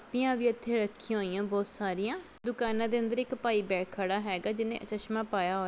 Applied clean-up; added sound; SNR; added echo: none; none; none; none.